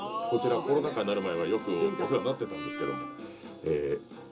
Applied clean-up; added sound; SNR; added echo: none; Brass instrument; 11 dB; reverberation time 0.2 s.